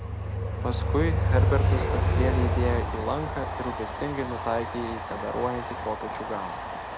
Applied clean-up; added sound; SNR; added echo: none; Train; -4 dB; none.